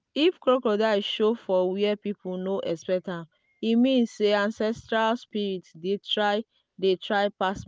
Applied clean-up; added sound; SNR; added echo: none; none; none; none.